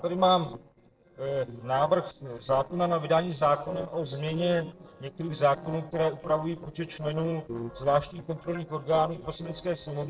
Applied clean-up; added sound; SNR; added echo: neural separator model SepFormer DNS4.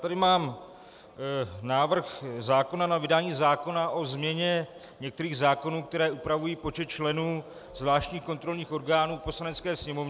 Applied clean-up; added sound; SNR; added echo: none; none; none; none.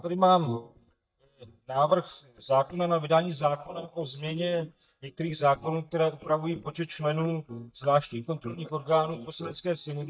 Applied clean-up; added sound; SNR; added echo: neural mask model DeepFilterNet 3.